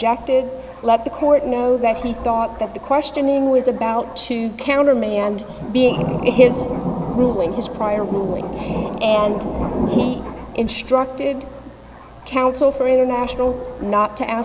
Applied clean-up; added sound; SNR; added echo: none; Thunder; 9 dB; none.